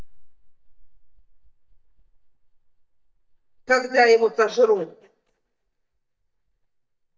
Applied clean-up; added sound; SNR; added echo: neural mask model DeepFilterNet 3.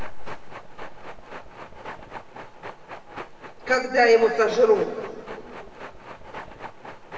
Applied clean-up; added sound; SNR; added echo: none; Train; 14 dB; reverberation time 2.4 s.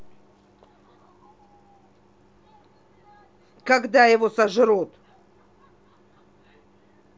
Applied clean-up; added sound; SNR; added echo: none; none; none; none.